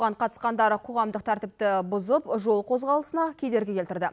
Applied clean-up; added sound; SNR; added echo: none; none; none; none.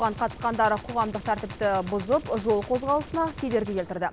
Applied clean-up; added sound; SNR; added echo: none; Gunshot, gunfire; 13 dB; none.